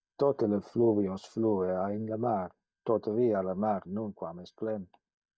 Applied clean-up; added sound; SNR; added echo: neural mask model DeepFilterNet 3.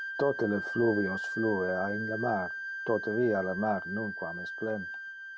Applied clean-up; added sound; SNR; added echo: none; Wind instrument, woodwind instrument; 6 dB; none.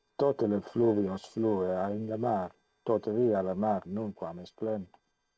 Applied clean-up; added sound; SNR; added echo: neural separator model SepFormer DNS4.